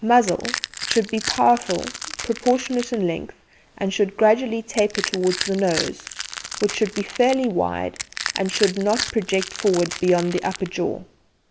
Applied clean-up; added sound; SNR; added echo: none; Crushing; 9 dB; none.